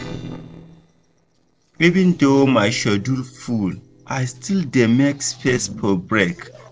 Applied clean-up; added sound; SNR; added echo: neural separator model SepFormer DNS4.